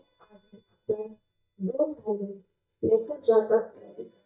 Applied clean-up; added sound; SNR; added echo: neural mask model DeepFilterNet 3.